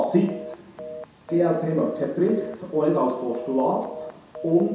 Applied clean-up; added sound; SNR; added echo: none; Telephone; 14 dB; reverberation time 0.7 s.